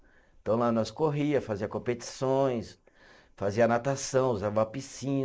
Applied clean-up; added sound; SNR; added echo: neural mask model Resemble Enhance denoiser.